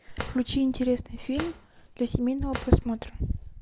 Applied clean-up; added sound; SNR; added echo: none; Drawer open or close; 14 dB; none.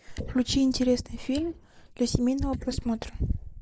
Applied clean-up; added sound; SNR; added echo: neural mask model Resemble Enhance denoiser.